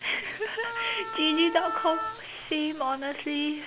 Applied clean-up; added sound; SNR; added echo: none; Wind instrument, woodwind instrument; 6 dB; none.